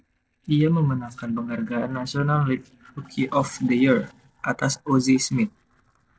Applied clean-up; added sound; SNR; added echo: neural separator model SepFormer DNS4.